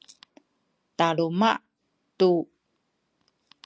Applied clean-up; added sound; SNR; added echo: none; none; none; none.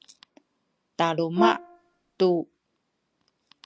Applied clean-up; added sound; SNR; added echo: none; Brass instrument; 0 dB; none.